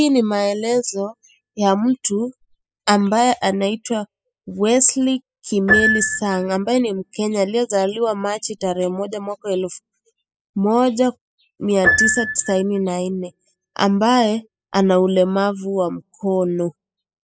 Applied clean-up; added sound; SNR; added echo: classical method spectral subtraction.